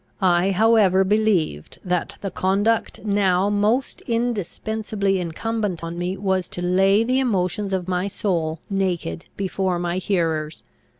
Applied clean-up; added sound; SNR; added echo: none; none; none; none.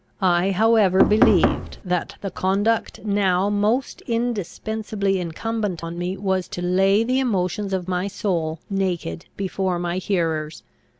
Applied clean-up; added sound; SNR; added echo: none; Knock; -2 dB; none.